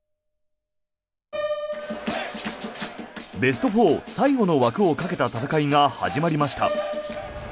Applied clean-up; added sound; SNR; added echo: none; Piano; 12 dB; none.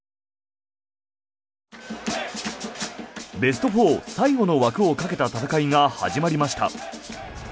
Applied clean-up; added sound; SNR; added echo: none; none; none; none.